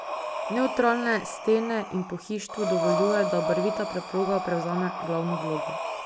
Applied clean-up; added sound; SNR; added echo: none; Breathing; 3 dB; none.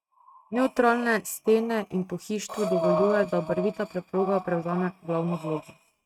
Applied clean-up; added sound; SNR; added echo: neural mask model RNNoise.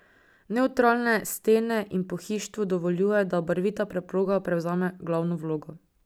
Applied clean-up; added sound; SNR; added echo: none; none; none; none.